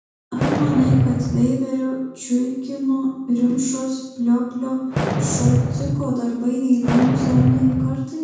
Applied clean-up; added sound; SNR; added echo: none; Fireworks; -1 dB; reverberation time 1.2 s.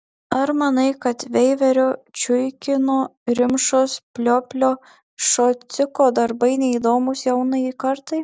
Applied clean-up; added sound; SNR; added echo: none; none; none; none.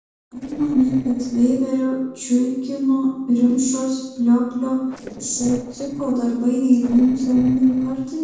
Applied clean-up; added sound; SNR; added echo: neural separator model SepFormer DNS4.